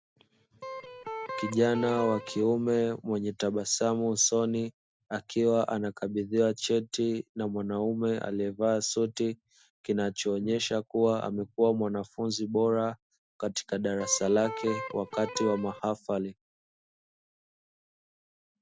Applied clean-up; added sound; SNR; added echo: none; Electric guitar; 9 dB; none.